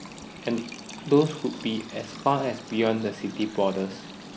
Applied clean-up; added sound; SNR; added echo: none; Liquid; 19 dB; none.